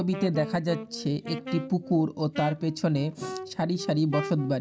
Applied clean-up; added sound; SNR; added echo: none; Wind instrument, woodwind instrument; 11 dB; none.